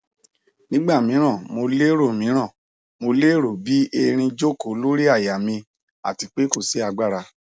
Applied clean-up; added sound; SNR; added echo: none; none; none; none.